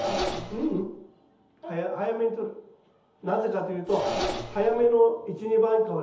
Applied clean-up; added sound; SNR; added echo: none; Engine; 9 dB; reverberation time 0.8 s.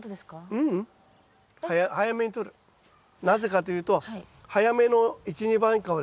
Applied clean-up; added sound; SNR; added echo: none; none; none; none.